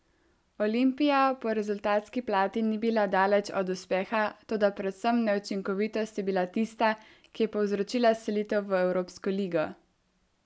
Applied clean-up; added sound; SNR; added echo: none; none; none; none.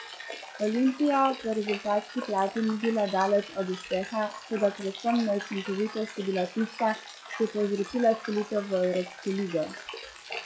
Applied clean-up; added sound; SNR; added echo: classical method log-MMSE.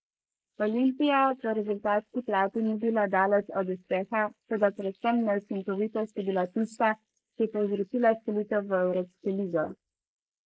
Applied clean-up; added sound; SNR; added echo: neural mask model Resemble Enhance denoiser.